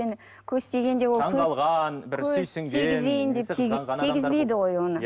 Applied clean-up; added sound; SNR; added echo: none; none; none; none.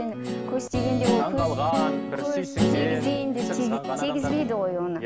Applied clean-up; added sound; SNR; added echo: none; Guitar; 2 dB; none.